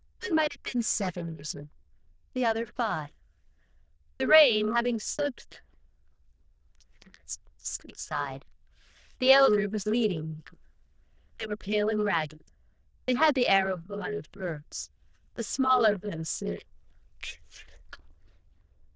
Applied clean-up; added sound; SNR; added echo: neural diffusion model UNIVERSE++.